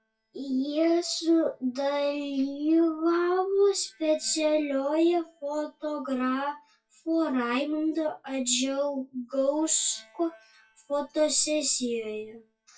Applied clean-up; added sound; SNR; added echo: classical method WPE with log-MMSE.